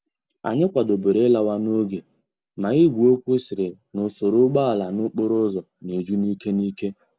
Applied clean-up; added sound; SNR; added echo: none; none; none; none.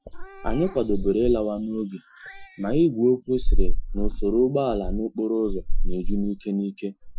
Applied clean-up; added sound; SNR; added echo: classical method Wiener filter.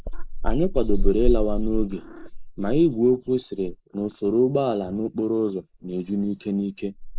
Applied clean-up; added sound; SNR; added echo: neural mask model Resemble Enhance denoiser.